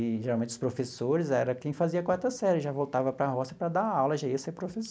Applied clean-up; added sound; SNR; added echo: none; none; none; none.